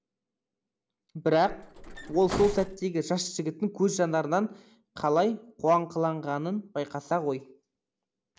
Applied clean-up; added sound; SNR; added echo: none; Bus; 8 dB; none.